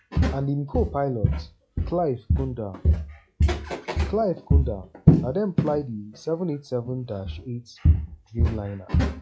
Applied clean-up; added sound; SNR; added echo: classical method log-MMSE.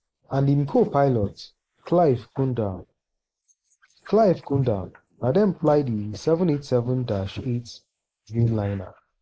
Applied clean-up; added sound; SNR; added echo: neural mask model Resemble Enhance denoiser.